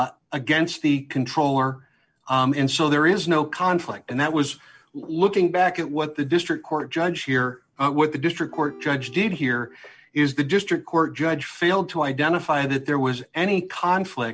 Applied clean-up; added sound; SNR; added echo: none; Acoustic guitar / Strum; 19 dB; none.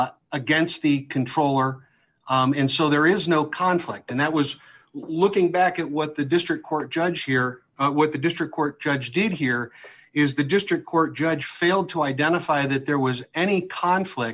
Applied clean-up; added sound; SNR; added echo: none; none; none; none.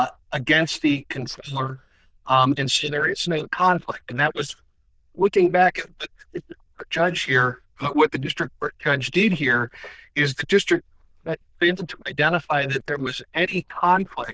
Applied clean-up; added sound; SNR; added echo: neural diffusion model UNIVERSE++.